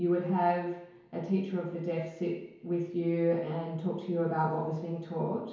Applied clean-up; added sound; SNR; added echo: none; none; none; reverberation time 1.0 s.